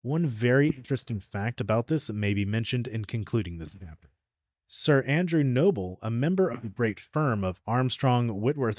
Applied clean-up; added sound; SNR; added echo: neural mask model DeepFilterNet 3.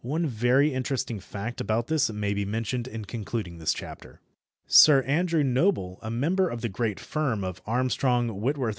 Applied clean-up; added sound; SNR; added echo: none; none; none; none.